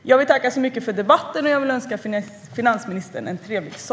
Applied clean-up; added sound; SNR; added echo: none; none; none; none.